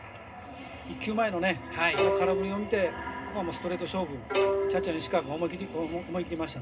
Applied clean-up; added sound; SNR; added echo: none; Bowed string instrument; 1 dB; reverberation time 0.2 s.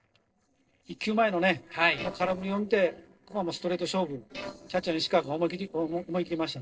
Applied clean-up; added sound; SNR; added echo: neural separator model SepFormer DNS4.